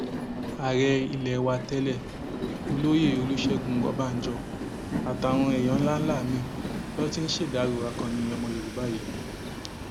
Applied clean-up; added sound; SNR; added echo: none; Train; 4 dB; none.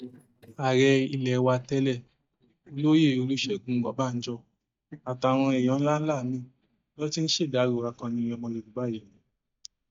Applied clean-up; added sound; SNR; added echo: neural mask model DeepFilterNet 3.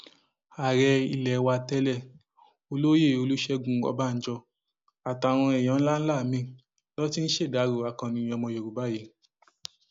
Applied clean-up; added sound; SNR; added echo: none; none; none; none.